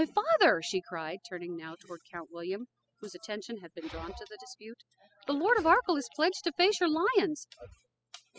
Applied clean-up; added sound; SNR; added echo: classical method spectral subtraction.